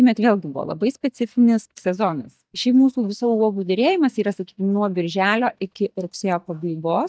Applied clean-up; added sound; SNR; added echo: neural mask model DeepFilterNet 3.